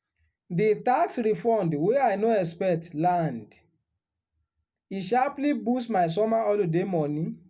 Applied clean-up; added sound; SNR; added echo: none; none; none; none.